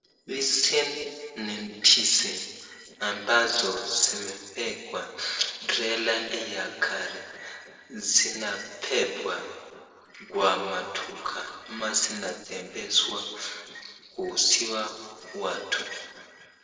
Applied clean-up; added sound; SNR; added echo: neural separator model SepFormer DNS4.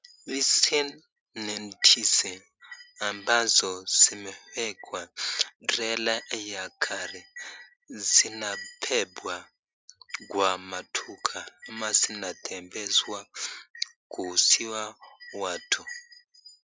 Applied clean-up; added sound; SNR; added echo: none; none; none; none.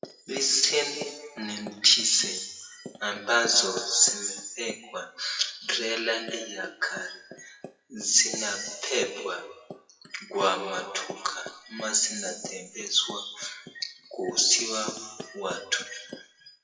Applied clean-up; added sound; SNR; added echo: classical method WPE with log-MMSE.